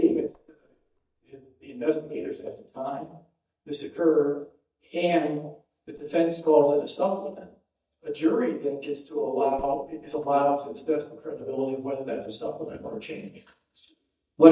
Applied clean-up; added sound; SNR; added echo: neural mask model DeepFilterNet 3.